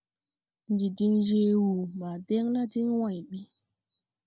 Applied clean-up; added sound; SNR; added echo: none; none; none; none.